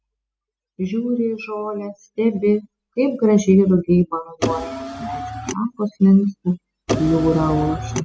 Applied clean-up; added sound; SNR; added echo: classical method spectral subtraction.